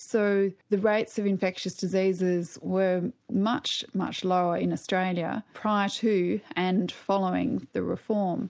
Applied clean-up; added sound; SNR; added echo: none; none; none; none.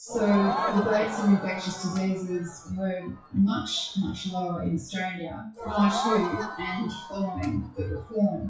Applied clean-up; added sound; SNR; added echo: classical method WPE with log-MMSE.